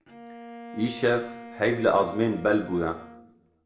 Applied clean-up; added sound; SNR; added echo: none; Bowed string instrument; 16 dB; reverberation time 0.6 s.